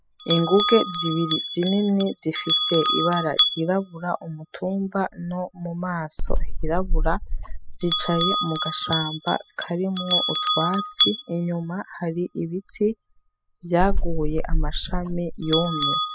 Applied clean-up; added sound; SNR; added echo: classical method spectral subtraction.